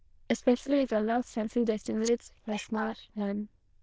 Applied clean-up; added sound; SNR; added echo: neural diffusion model UNIVERSE++.